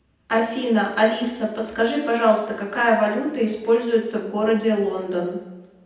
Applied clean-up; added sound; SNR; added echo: none; none; none; reverberation time 0.8 s.